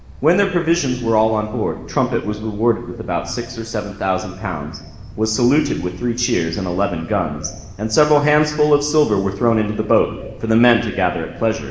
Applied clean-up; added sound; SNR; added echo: none; Wind; 19 dB; reverberation time 1.2 s.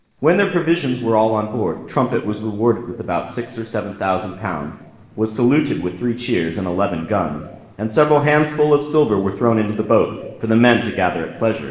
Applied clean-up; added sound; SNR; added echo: neural separator model SepFormer DNS4.